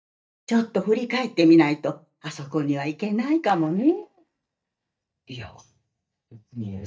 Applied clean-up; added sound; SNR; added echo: neural mask model DeepFilterNet 3.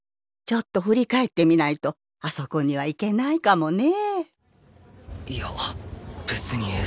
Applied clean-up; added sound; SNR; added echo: none; none; none; none.